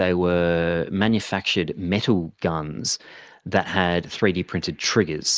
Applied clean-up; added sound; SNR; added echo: neural mask model Resemble Enhance denoiser.